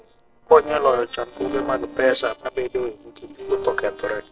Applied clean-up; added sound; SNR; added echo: neural separator model SepFormer DNS4.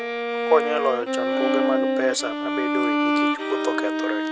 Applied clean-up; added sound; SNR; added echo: none; Bowed string instrument; -4 dB; none.